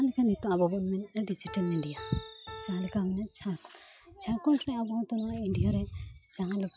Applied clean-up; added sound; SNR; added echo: classical method log-MMSE.